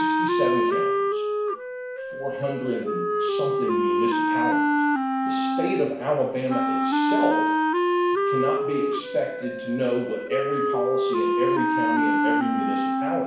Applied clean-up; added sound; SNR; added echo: none; Wind instrument, woodwind instrument; -4 dB; reverberation time 0.7 s.